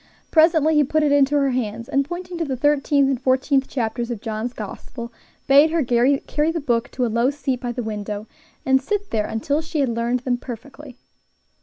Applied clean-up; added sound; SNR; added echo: none; none; none; none.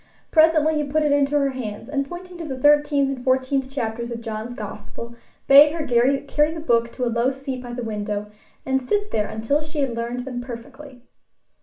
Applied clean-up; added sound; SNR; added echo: none; none; none; reverberation time 0.3 s.